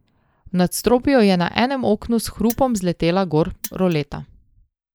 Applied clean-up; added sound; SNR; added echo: neural mask model Resemble Enhance denoiser.